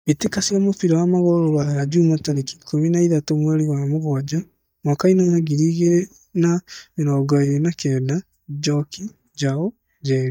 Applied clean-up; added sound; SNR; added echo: neural mask model DeepFilterNet 3.